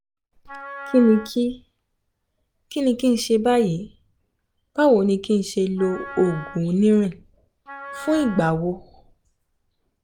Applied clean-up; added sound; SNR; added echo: none; Wind instrument, woodwind instrument; 16 dB; none.